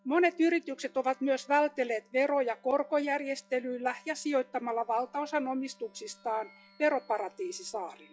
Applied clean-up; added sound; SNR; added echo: classical method log-MMSE.